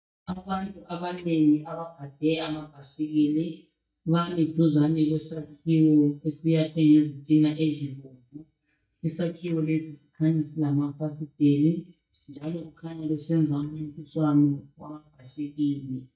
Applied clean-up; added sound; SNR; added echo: neural mask model DeepFilterNet 3.